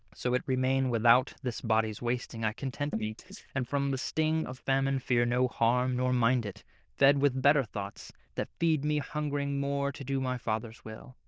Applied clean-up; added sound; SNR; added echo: neural diffusion model UNIVERSE++.